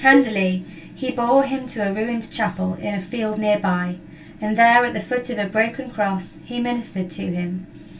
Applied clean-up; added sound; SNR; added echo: none; Cowbell; 10 dB; reverberation time 0.2 s.